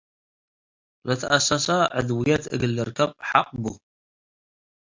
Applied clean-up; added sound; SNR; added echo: none; none; none; none.